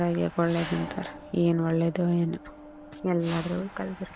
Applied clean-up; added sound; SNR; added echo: none; Mechanisms; 14 dB; none.